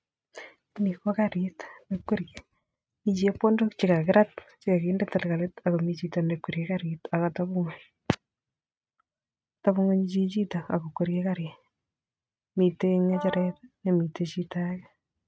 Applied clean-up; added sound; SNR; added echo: neural mask model RNNoise.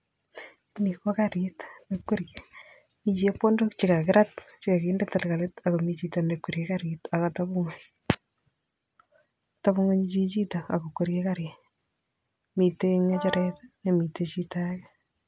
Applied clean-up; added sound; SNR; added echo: none; Brass instrument; 11 dB; none.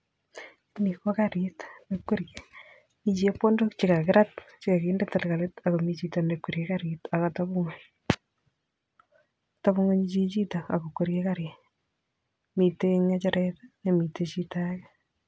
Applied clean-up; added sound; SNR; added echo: none; none; none; none.